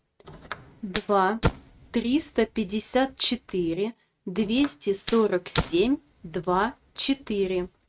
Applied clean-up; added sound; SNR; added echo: neural mask model RNNoise.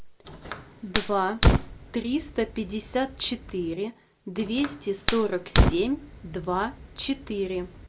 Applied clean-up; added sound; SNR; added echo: none; Fire; -1 dB; none.